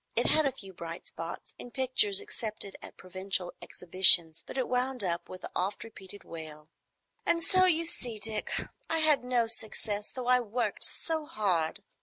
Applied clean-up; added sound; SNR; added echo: none; none; none; none.